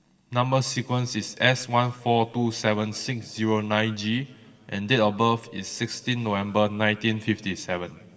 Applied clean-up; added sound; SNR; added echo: none; none; none; reverberation time 2.4 s.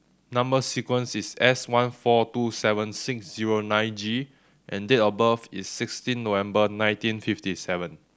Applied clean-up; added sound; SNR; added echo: none; none; none; none.